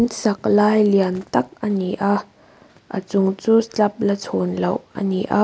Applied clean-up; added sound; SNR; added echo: none; none; none; none.